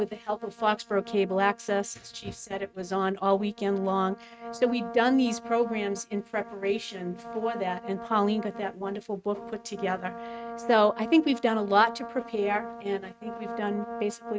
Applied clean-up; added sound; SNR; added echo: neural mask model RNNoise.